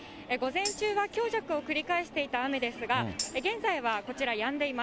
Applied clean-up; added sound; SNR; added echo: none; Tambourine; 11 dB; none.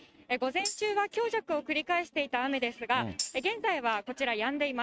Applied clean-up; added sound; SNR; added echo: neural mask model RNNoise.